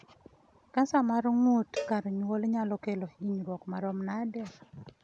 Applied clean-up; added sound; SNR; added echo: none; Cowbell; 13 dB; none.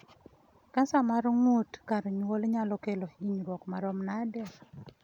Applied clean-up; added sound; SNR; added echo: none; none; none; none.